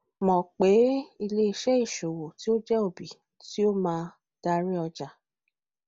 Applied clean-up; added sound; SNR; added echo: none; none; none; none.